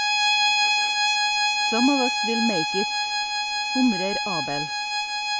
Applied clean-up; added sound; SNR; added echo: none; Bowed string instrument; -5 dB; none.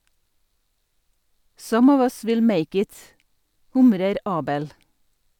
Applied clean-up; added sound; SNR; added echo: none; none; none; none.